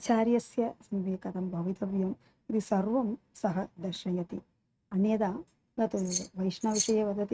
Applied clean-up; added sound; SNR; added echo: neural mask model RNNoise.